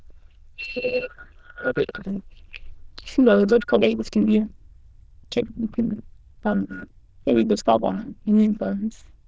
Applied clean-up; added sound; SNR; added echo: neural diffusion model UNIVERSE++.